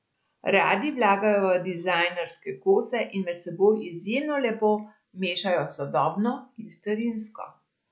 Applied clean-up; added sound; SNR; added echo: none; none; none; none.